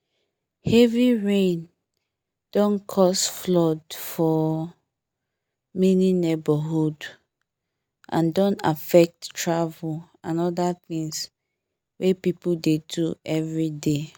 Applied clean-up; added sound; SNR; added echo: none; none; none; none.